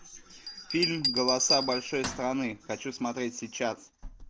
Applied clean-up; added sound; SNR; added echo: none; Bell; 4 dB; none.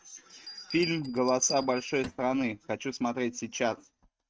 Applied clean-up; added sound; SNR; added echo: neural mask model RNNoise.